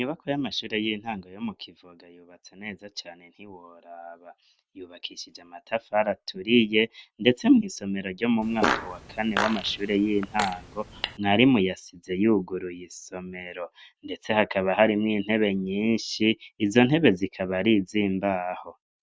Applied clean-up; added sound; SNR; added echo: none; Fart; 5 dB; none.